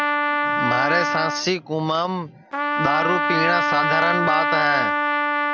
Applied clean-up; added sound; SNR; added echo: none; Trumpet; -2 dB; none.